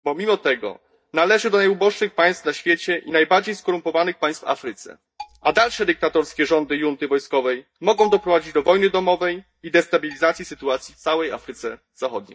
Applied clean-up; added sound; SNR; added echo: neural mask model DeepFilterNet 3.